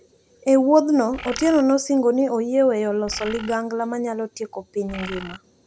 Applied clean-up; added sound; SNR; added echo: none; Bird; 14 dB; none.